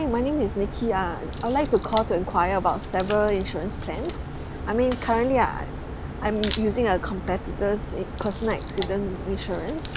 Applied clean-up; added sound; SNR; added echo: none; Crack; 6 dB; none.